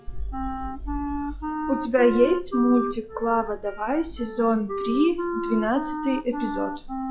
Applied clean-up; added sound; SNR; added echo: classical method log-MMSE.